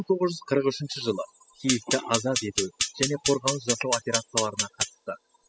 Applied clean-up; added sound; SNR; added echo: classical method spectral subtraction.